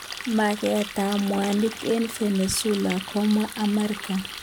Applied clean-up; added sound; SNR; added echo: none; Water tap, faucet; 12 dB; none.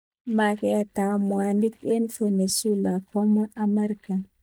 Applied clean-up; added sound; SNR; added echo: neural mask model DeepFilterNet 3.